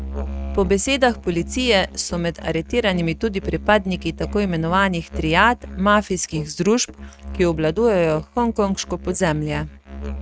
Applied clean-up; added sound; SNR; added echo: neural mask model RNNoise.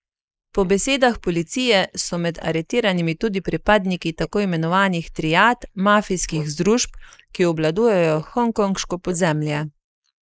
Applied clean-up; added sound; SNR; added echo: neural mask model Resemble Enhance denoiser.